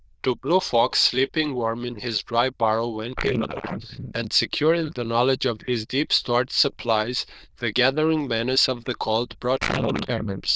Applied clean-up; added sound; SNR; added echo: neural diffusion model UNIVERSE++.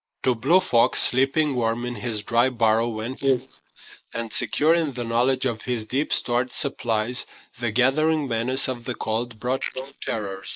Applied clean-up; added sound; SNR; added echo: neural mask model Resemble Enhance denoiser.